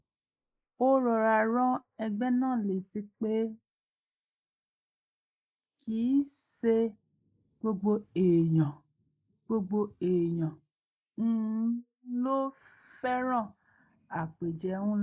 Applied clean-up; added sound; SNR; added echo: neural mask model Resemble Enhance denoiser.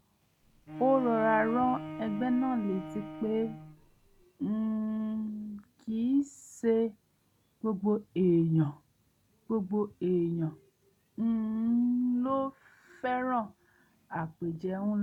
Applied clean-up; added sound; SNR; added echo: none; Bowed string instrument; 10 dB; none.